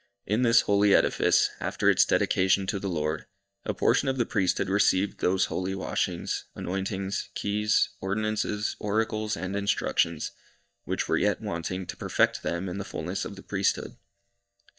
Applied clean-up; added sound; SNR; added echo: neural mask model DeepFilterNet 3.